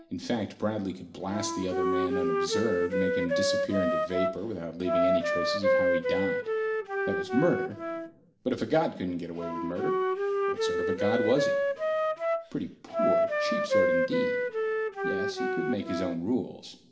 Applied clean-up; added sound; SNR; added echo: none; Wind instrument, woodwind instrument; -3 dB; reverberation time 1.6 s.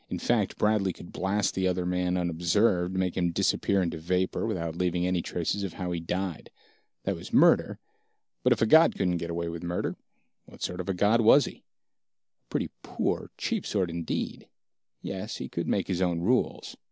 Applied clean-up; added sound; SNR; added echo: none; none; none; none.